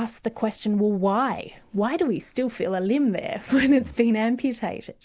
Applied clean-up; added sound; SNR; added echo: none; none; none; none.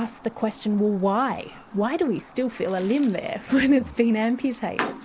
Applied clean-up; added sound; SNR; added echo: none; Chirp, tweet; 16 dB; none.